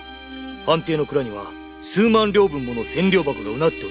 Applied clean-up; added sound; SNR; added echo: none; none; none; none.